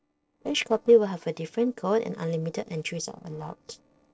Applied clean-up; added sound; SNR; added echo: neural separator model SepFormer DNS4.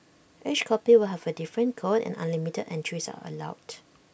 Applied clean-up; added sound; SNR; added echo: none; none; none; none.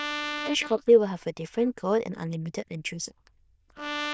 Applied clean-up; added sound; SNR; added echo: neural diffusion model UNIVERSE++.